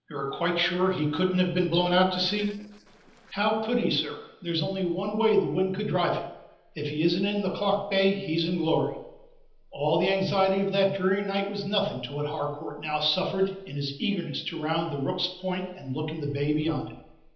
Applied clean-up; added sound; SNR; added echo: neural separator model SepFormer DNS4.